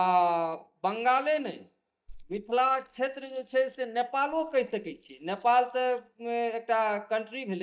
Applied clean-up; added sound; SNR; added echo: neural mask model DeepFilterNet 3.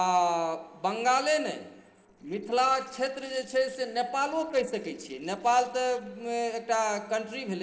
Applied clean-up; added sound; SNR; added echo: neural separator model SepFormer DNS4.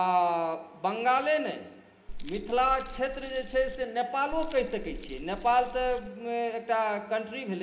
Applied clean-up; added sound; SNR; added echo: none; Keys jangling; 9 dB; reverberation time 0.3 s.